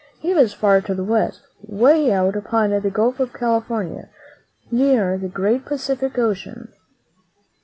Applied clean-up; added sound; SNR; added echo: none; none; none; none.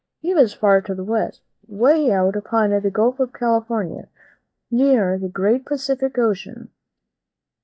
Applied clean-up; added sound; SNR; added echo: neural mask model DeepFilterNet 3.